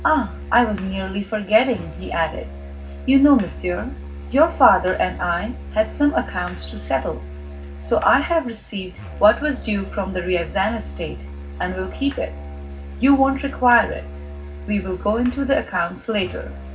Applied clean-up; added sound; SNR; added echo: none; Musical instrument; 12 dB; reverberation time 0.4 s.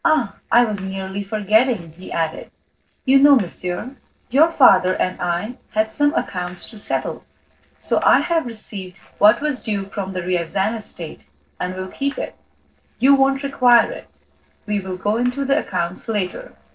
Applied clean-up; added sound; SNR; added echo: neural separator model SepFormer DNS4.